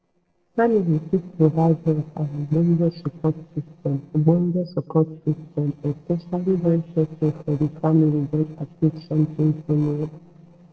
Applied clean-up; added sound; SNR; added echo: neural separator model SepFormer DNS4.